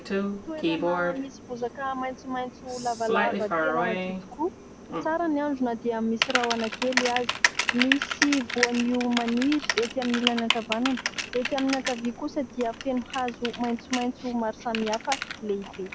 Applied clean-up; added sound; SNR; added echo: none; Typing; 2 dB; none.